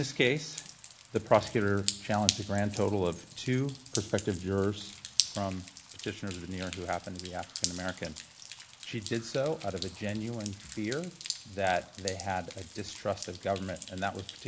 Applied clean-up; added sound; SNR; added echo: none; Drip; 8 dB; none.